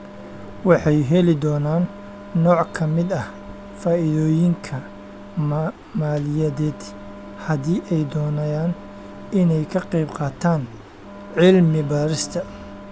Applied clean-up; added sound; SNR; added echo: none; Wind instrument, woodwind instrument; 19 dB; none.